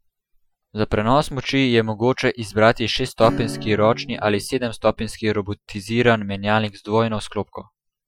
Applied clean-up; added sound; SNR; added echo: classical method Wiener filter.